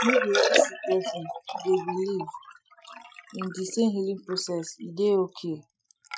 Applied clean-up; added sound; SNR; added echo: classical method Wiener filter.